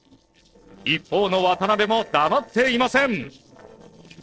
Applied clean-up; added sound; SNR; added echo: neural separator model SepFormer DNS4.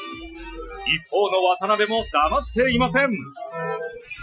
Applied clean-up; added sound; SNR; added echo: classical method Wiener filter.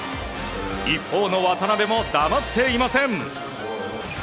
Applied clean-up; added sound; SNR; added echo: none; none; none; none.